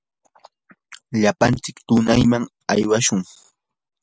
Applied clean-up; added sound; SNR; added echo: none; none; none; none.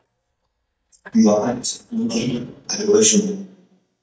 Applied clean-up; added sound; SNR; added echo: neural mask model DeepFilterNet 3.